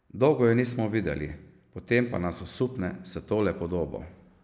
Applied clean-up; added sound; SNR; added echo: none; none; none; none.